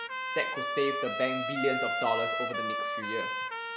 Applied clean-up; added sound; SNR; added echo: none; Trumpet; -1 dB; none.